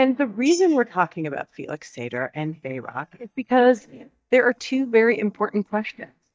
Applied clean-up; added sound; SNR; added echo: neural mask model DeepFilterNet 3.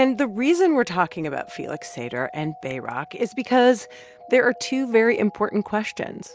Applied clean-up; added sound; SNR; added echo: none; none; none; none.